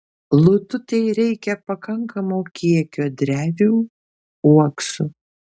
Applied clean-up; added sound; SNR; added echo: none; none; none; none.